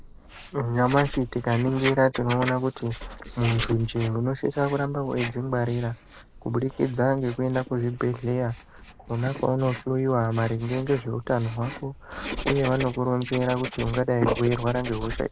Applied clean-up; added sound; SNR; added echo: neural mask model Resemble Enhance denoiser.